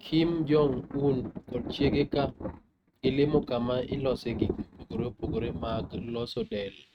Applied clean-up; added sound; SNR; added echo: neural mask model RNNoise.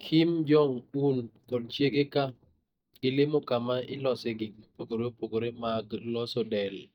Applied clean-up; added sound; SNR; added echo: neural mask model DeepFilterNet 3.